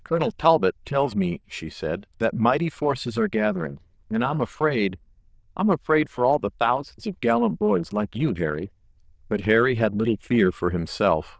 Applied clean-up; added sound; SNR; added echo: neural diffusion model UNIVERSE++.